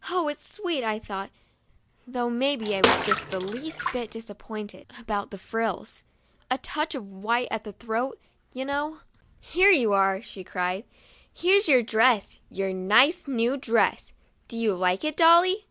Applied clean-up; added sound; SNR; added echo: none; Bathtub (filling or washing) / Water / Splash, splatter; -1 dB; none.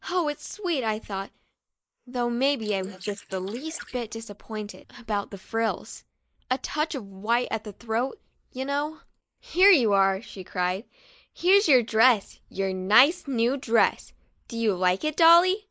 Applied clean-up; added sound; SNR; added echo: neural mask model Resemble Enhance denoiser.